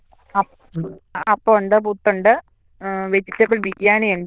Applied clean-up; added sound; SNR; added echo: neural diffusion model UNIVERSE++.